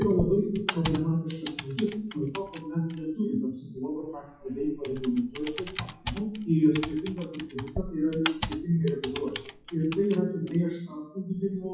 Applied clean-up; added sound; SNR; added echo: classical method WPE with log-MMSE.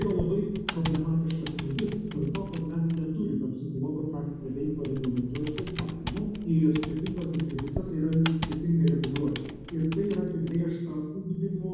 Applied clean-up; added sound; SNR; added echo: none; Computer keyboard; 10 dB; reverberation time 1.1 s.